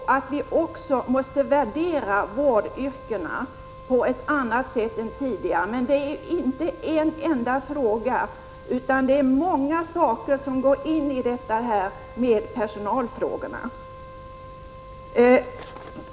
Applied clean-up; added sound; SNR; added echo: none; Wind instrument, woodwind instrument; 19 dB; none.